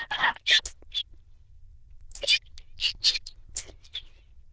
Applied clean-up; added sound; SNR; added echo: neural diffusion model UNIVERSE++.